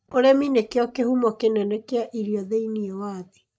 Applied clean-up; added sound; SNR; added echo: neural mask model DeepFilterNet 3.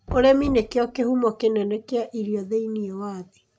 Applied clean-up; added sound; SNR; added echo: none; Knock; 16 dB; none.